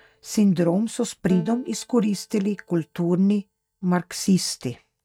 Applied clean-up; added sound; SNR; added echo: neural mask model DeepFilterNet 3.